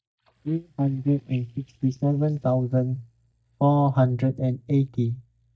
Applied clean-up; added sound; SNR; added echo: neural mask model DeepFilterNet 3.